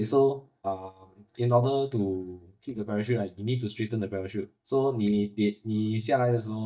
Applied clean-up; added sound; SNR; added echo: neural mask model DeepFilterNet 3.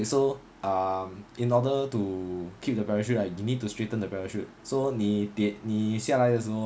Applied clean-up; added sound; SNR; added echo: none; none; none; none.